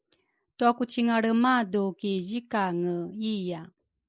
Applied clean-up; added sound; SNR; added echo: neural mask model Resemble Enhance denoiser.